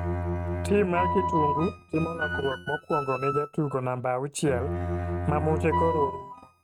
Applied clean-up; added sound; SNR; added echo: neural mask model RNNoise.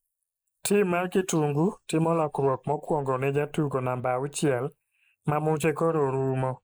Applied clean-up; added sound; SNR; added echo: neural mask model Resemble Enhance denoiser.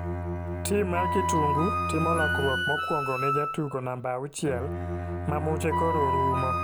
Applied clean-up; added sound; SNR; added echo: none; Wind instrument, woodwind instrument + Bowed string instrument; -1 dB; none.